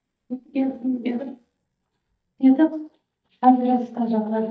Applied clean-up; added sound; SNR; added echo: neural mask model DeepFilterNet 3.